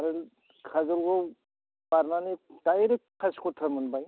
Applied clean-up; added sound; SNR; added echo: none; none; none; none.